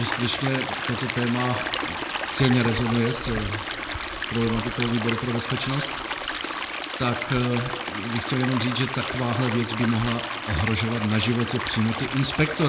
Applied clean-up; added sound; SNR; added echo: none; Stream; 4 dB; reverberation time 1.1 s.